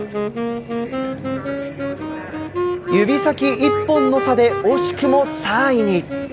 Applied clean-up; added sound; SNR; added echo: none; Wind instrument, woodwind instrument; 3 dB; none.